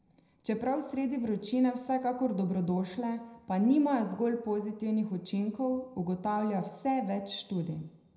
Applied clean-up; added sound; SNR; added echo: none; none; none; reverberation time 0.7 s.